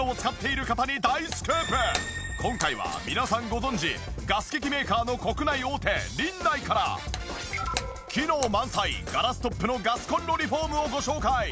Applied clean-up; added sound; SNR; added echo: none; Shatter; 15 dB; none.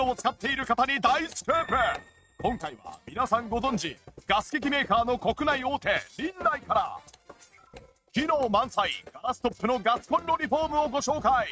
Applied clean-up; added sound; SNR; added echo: neural mask model RNNoise.